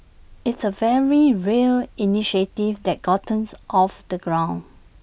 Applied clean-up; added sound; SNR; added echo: none; none; none; none.